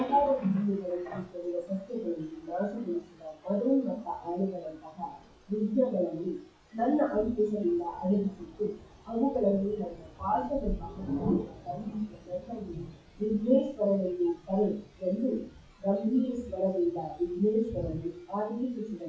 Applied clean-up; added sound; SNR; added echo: classical method WPE with log-MMSE.